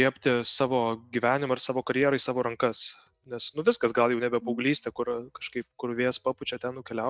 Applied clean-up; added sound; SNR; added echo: neural mask model RNNoise.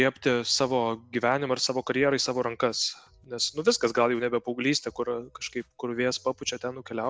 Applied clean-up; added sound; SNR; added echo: none; none; none; none.